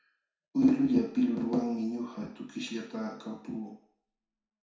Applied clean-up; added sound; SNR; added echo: none; none; none; reverberation time 0.6 s.